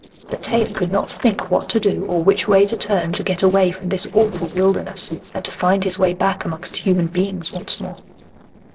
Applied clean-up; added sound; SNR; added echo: neural separator model SepFormer DNS4.